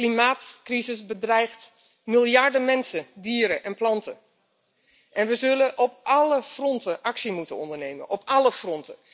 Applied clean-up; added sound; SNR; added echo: none; none; none; none.